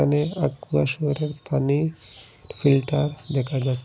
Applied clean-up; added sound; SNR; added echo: none; none; none; none.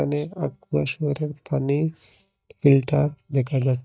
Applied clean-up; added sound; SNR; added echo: neural mask model DeepFilterNet 3.